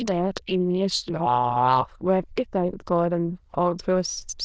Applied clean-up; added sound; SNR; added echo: neural diffusion model UNIVERSE++.